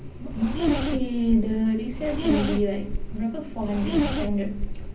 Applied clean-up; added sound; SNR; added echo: none; Zipper (clothing); 1 dB; reverberation time 0.5 s.